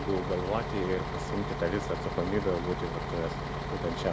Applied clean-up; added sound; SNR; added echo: none; Bus; 1 dB; none.